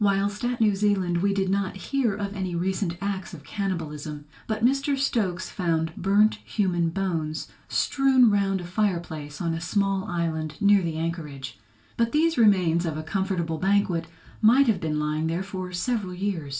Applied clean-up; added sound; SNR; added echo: none; none; none; reverberation time 0.2 s.